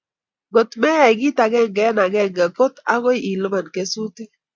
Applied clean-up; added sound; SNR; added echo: none; none; none; none.